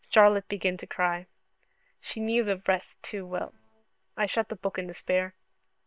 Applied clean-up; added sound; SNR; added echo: neural separator model SepFormer WHAM!.